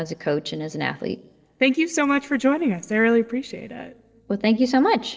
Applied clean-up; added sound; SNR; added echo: neural separator model SepFormer DNS4.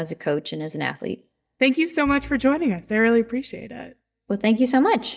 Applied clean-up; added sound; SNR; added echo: neural mask model DeepFilterNet 3.